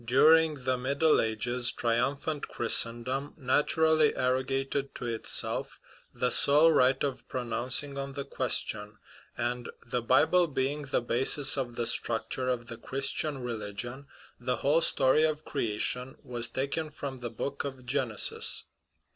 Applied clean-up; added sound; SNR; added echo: none; none; none; none.